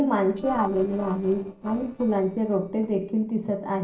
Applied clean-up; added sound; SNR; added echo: neural separator model SepFormer DNS4.